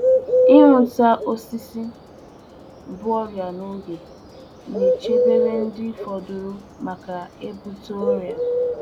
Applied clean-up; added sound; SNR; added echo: none; Bird; -1 dB; none.